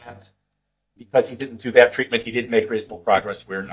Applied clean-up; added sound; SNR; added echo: neural mask model DeepFilterNet 3.